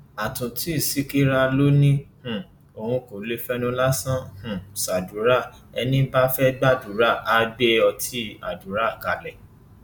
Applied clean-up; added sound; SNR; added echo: none; none; none; none.